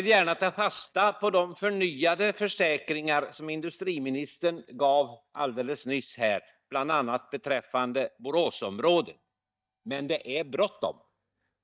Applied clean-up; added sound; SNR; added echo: neural mask model DeepFilterNet 3.